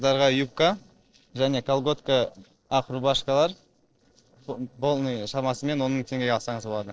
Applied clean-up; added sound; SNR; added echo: neural separator model SepFormer DNS4.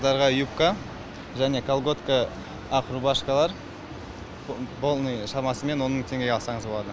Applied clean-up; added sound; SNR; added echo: none; none; none; none.